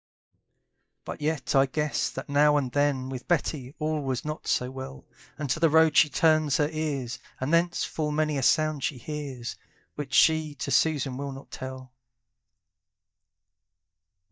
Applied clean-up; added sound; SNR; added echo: neural mask model DeepFilterNet 3.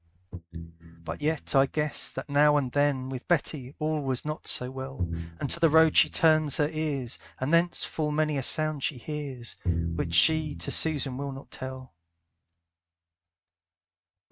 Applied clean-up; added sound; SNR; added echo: neural mask model RNNoise.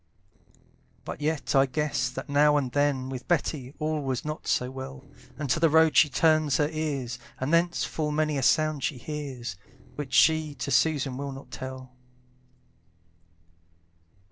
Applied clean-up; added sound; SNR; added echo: neural separator model SepFormer DNS4.